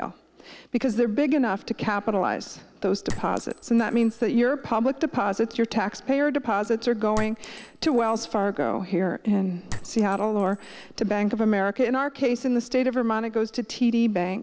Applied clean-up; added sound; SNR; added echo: none; Chink, clink; 13 dB; none.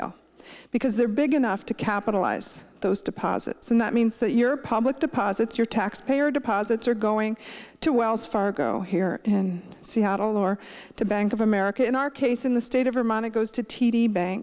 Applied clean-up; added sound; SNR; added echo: none; none; none; none.